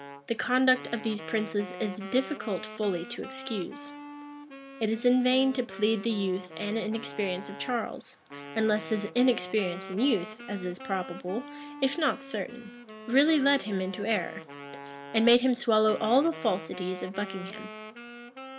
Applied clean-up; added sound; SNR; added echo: none; Wind instrument, woodwind instrument; 14 dB; none.